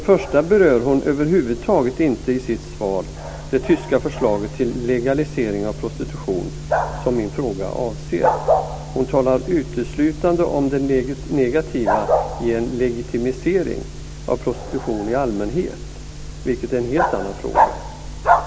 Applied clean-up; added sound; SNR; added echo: none; Bark; 6 dB; none.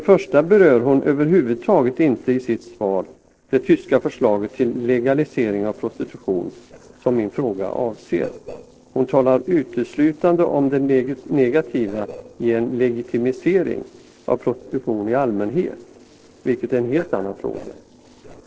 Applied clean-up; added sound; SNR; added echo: neural separator model SepFormer DNS4.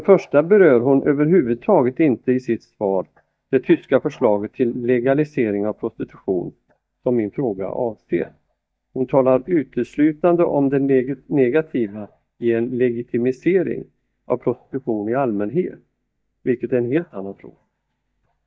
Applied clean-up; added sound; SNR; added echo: neural mask model DeepFilterNet 3.